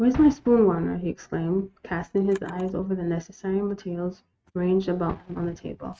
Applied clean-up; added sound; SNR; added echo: neural mask model RNNoise.